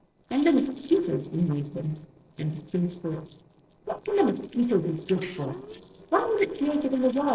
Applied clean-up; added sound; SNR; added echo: neural separator model SepFormer DNS4.